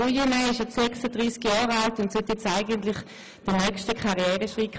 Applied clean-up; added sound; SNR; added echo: none; none; none; none.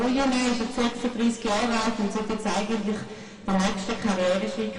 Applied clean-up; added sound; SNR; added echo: none; none; none; reverberation time 1.7 s.